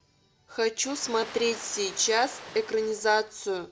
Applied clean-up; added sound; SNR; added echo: none; Ocean; 15 dB; none.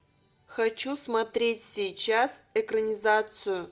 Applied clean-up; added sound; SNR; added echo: none; none; none; none.